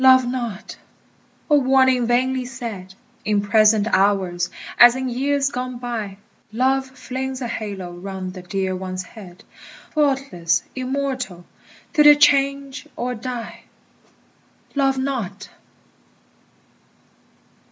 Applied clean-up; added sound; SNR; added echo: none; none; none; none.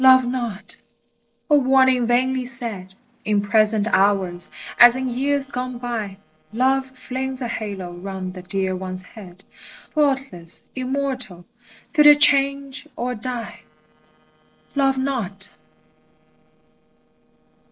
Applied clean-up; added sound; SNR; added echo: neural separator model SepFormer DNS4.